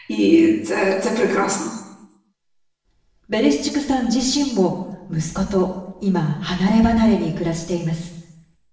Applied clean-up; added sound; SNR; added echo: none; none; none; reverberation time 0.9 s.